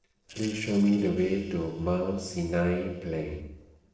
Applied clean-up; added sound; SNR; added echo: neural separator model SepFormer DNS4.